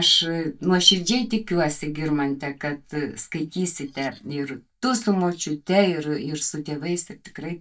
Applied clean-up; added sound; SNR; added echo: neural mask model DeepFilterNet 3.